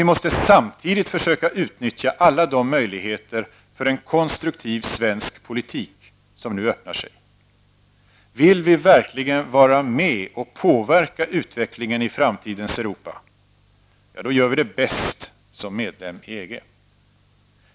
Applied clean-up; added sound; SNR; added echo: none; none; none; none.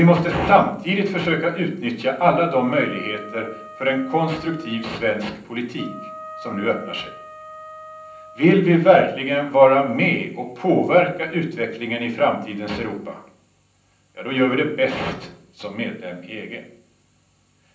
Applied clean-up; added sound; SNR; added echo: none; Wind instrument, woodwind instrument; 17 dB; reverberation time 0.6 s.